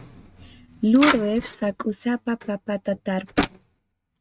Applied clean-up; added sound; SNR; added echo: neural mask model RNNoise.